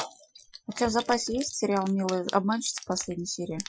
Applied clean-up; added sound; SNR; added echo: classical method Wiener filter.